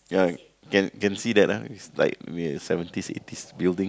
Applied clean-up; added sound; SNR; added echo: none; none; none; none.